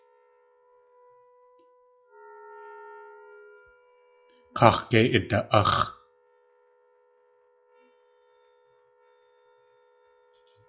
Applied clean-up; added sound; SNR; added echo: classical method log-MMSE.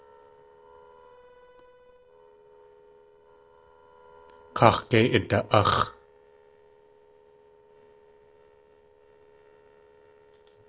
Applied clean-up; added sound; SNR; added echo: neural separator model SepFormer DNS4.